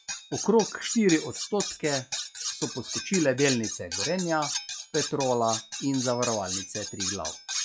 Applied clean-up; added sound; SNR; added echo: classical method log-MMSE.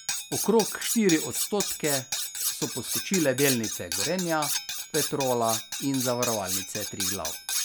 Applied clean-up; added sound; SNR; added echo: none; Cutlery, silverware; 3 dB; none.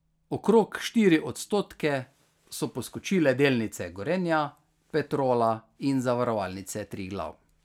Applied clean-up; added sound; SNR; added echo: none; none; none; none.